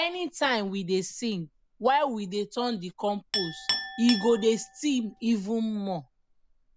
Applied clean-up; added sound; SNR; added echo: none; Chink, clink; 9 dB; none.